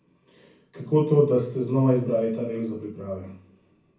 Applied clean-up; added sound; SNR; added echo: none; none; none; reverberation time 0.6 s.